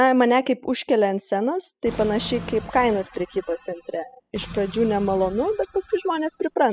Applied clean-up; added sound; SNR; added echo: classical method spectral subtraction.